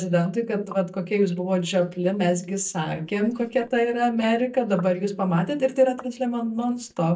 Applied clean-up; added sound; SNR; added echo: neural mask model DeepFilterNet 3.